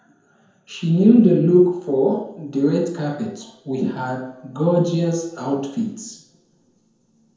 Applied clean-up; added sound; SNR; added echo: none; none; none; reverberation time 0.9 s.